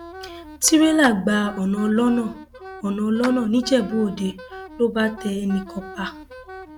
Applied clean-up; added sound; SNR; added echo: none; Clapping + Wind instrument, woodwind instrument; 16 dB; none.